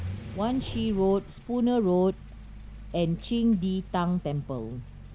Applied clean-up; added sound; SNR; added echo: none; Accelerating, revving, vroom; 13 dB; none.